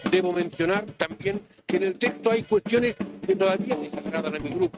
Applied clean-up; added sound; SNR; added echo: neural mask model RNNoise.